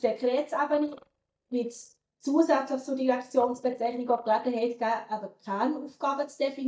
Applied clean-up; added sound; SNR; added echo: neural mask model DeepFilterNet 3.